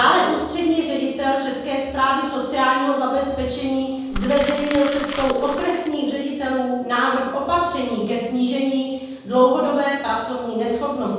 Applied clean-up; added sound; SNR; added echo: none; Crumpling, crinkling; 9 dB; reverberation time 1.3 s.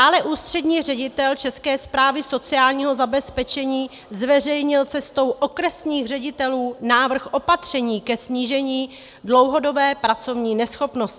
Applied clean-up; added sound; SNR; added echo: none; none; none; none.